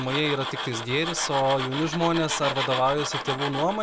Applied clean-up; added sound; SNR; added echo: none; Tools; 6 dB; none.